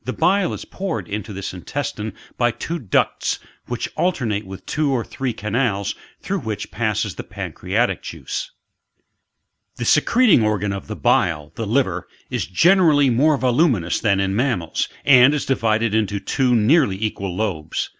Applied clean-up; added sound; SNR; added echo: none; none; none; none.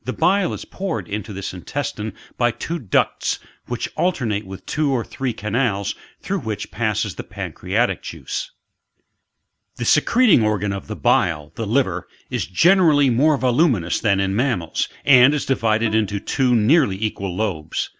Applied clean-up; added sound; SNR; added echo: none; Bowed string instrument; 18 dB; none.